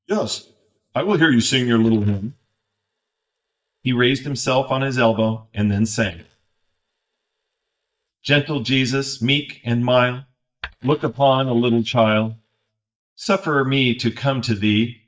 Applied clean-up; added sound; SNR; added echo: neural mask model DeepFilterNet 3.